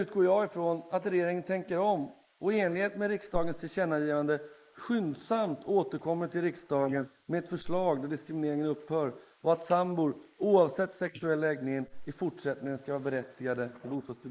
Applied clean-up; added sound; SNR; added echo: neural mask model Resemble Enhance denoiser.